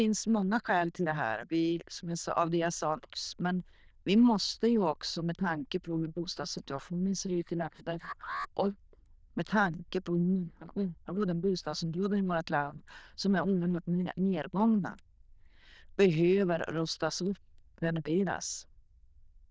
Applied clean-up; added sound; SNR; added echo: neural diffusion model UNIVERSE++.